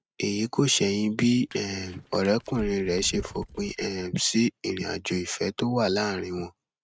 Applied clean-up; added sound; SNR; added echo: neural mask model RNNoise.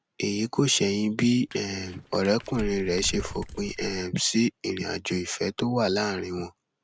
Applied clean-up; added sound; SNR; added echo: none; Crumpling, crinkling; 12 dB; none.